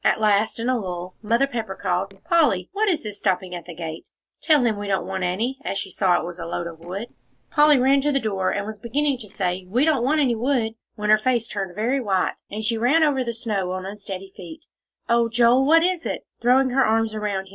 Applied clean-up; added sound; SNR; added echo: neural separator model SepFormer DNS4.